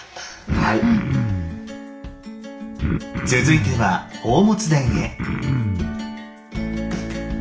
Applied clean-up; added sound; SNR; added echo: none; Cough; 2 dB; reverberation time 0.4 s.